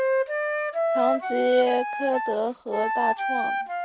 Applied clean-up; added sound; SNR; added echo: none; Wind instrument, woodwind instrument; -1 dB; none.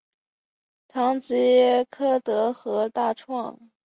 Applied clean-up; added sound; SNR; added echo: none; none; none; none.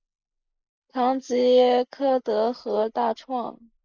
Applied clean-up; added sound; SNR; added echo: neural mask model Resemble Enhance denoiser.